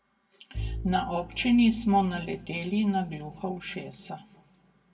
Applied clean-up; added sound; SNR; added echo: none; Bowed string instrument; 14 dB; reverberation time 1.4 s.